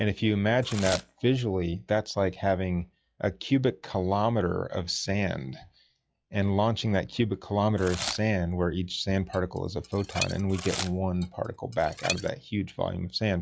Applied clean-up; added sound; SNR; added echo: classical method log-MMSE.